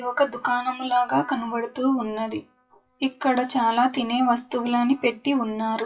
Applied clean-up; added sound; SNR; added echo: classical method WPE with log-MMSE.